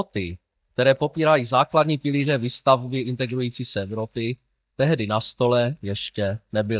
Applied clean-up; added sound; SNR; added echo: neural mask model DeepFilterNet 3.